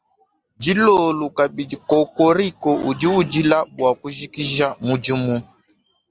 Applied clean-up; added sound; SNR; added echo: none; none; none; none.